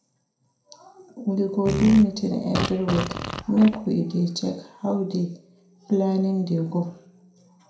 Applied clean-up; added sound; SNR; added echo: none; Fart; 5 dB; reverberation time 0.5 s.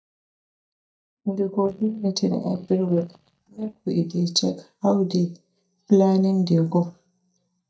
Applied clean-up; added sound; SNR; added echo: neural mask model DeepFilterNet 3.